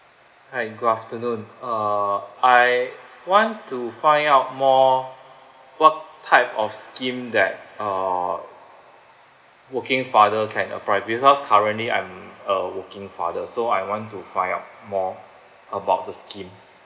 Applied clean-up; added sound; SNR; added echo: none; none; none; none.